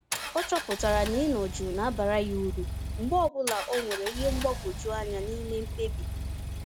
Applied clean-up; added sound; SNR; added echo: none; Engine; 4 dB; none.